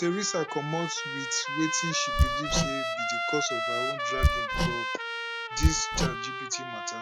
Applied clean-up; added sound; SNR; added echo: none; Hammer + Trumpet; -4 dB; none.